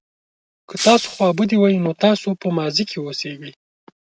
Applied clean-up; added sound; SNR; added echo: neural mask model RNNoise.